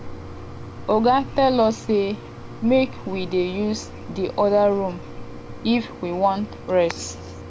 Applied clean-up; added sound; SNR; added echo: none; Mechanisms; 13 dB; none.